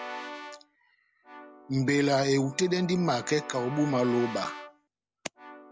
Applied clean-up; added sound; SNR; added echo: none; Keyboard (musical) / Brass instrument; 14 dB; none.